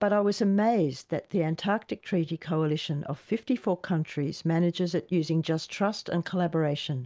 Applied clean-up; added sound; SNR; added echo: none; none; none; none.